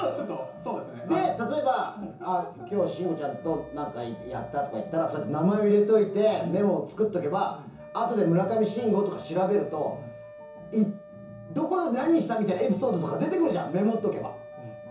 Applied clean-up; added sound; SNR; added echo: none; Wind instrument, woodwind instrument; 19 dB; reverberation time 0.6 s.